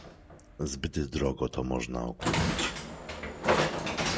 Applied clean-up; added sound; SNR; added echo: none; Train; -2 dB; none.